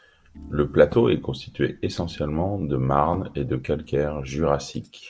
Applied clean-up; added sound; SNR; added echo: none; Organ + Walk, footsteps; 20 dB; none.